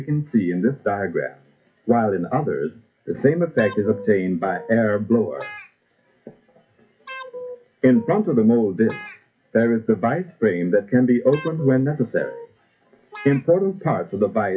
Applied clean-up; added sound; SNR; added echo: classical method WPE with log-MMSE.